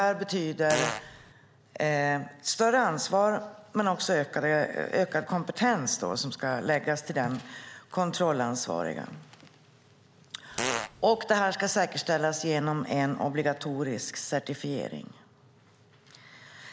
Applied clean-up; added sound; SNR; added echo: none; Fart; 4 dB; none.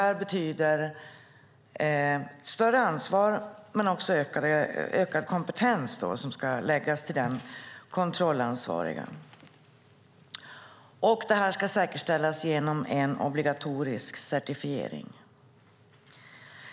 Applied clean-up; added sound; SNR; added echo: none; none; none; none.